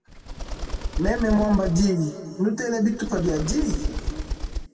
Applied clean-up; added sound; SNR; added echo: none; Bird; 4 dB; reverberation time 2.4 s.